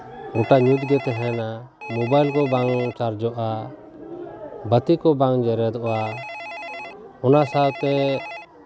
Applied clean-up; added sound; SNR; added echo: none; Telephone; 15 dB; none.